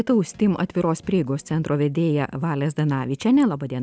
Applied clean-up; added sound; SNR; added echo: none; none; none; none.